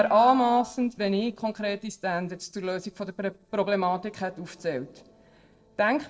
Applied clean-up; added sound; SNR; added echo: neural separator model SepFormer DNS4.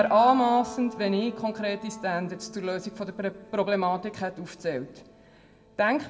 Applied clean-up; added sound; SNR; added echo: none; Piano; 17 dB; reverberation time 1.3 s.